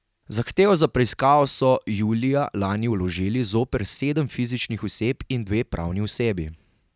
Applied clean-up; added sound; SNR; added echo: none; none; none; none.